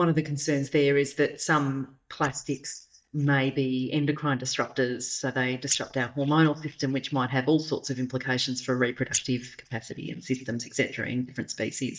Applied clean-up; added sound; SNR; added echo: neural mask model DeepFilterNet 3.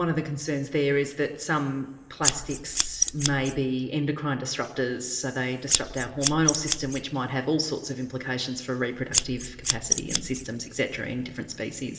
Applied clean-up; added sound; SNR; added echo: none; Scissors; -1 dB; reverberation time 1.5 s.